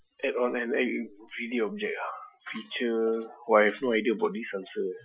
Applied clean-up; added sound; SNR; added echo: classical method Wiener filter.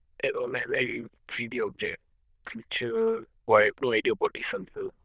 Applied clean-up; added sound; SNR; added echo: neural diffusion model UNIVERSE++.